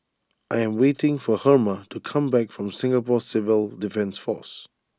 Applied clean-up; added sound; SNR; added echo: none; none; none; none.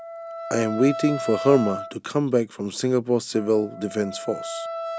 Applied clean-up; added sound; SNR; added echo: none; Wind instrument, woodwind instrument; 10 dB; none.